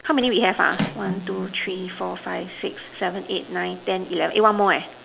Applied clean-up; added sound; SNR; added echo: none; Cutlery, silverware; 11 dB; none.